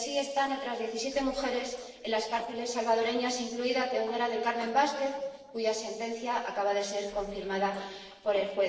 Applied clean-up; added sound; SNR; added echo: neural separator model SepFormer DNS4.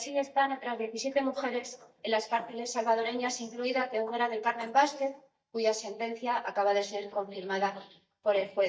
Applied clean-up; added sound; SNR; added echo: neural mask model DeepFilterNet 3.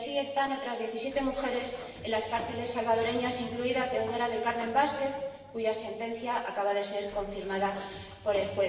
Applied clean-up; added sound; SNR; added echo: none; Sliding door; 17 dB; reverberation time 1.3 s.